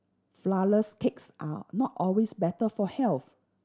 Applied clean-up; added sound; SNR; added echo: none; none; none; none.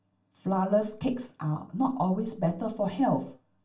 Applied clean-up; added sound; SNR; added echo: none; none; none; reverberation time 0.3 s.